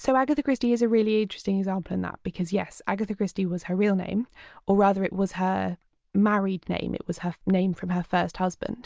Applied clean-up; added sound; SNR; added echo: none; none; none; none.